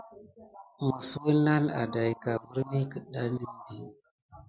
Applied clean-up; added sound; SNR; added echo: none; none; none; none.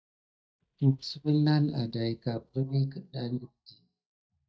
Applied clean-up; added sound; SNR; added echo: neural mask model DeepFilterNet 3.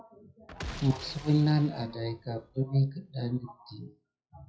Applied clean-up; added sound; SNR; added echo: classical method WPE with log-MMSE.